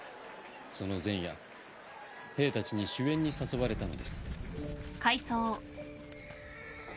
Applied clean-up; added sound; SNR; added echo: none; none; none; none.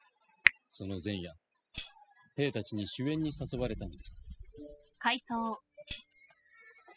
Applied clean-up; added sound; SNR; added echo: classical method spectral subtraction.